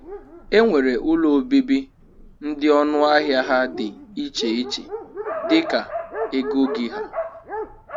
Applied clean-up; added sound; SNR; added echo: none; Dog; 10 dB; none.